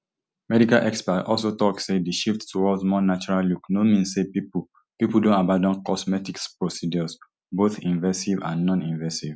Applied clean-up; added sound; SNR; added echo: none; none; none; none.